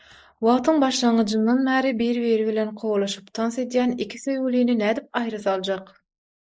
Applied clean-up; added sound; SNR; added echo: neural mask model Resemble Enhance denoiser.